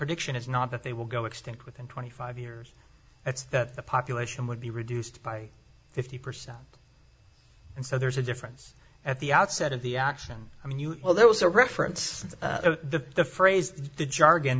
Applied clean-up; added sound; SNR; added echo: none; none; none; none.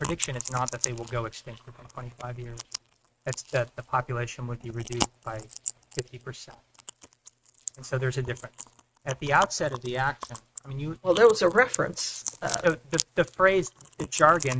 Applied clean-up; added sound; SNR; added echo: neural mask model RNNoise.